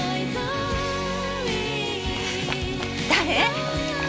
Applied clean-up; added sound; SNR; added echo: none; none; none; none.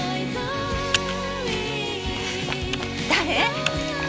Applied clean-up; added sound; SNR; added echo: none; Computer keyboard; 10 dB; none.